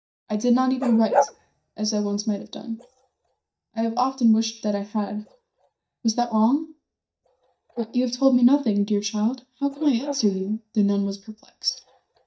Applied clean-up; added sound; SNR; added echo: neural mask model DeepFilterNet 3.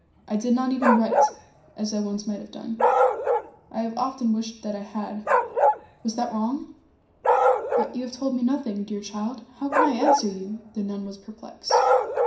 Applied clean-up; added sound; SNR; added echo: none; Bark; -3 dB; reverberation time 0.5 s.